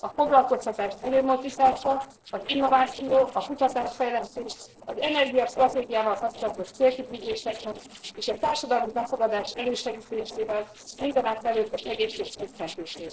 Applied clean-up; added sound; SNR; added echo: neural separator model SepFormer DNS4.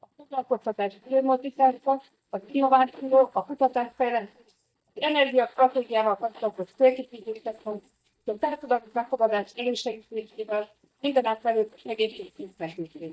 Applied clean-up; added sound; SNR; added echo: neural mask model DeepFilterNet 3.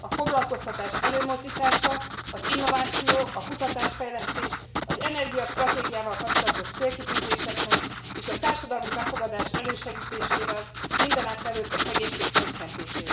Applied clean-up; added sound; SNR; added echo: none; Writing; -4 dB; reverberation time 0.9 s.